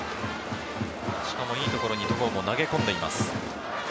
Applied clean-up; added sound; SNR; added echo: none; none; none; none.